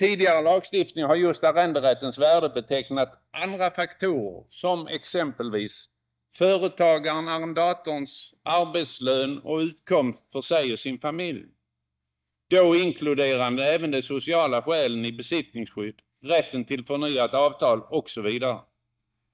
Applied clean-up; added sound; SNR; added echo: neural mask model DeepFilterNet 3.